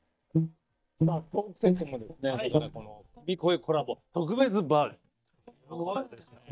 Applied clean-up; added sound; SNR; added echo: neural mask model DeepFilterNet 3.